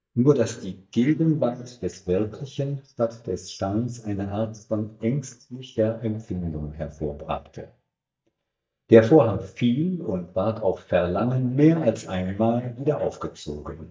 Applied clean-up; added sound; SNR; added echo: neural mask model DeepFilterNet 3.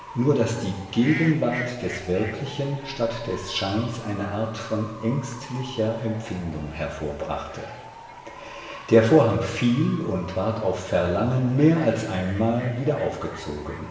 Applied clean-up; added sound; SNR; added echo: none; Bird / Fowl; 16 dB; reverberation time 1.0 s.